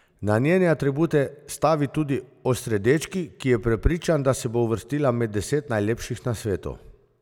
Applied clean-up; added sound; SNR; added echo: none; none; none; none.